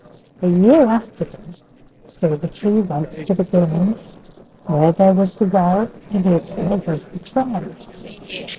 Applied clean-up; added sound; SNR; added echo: neural separator model SepFormer DNS4.